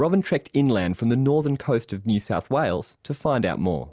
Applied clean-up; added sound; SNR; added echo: none; none; none; none.